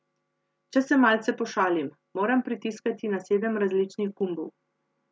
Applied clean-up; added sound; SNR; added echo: none; none; none; none.